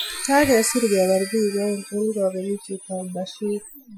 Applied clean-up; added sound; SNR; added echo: classical method Wiener filter.